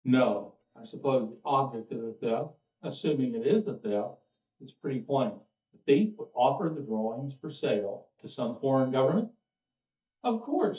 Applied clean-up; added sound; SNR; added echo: neural mask model DeepFilterNet 3.